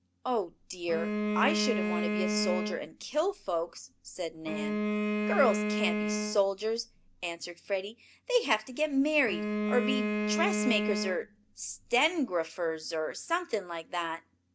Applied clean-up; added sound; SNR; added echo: none; Bowed string instrument; 1 dB; none.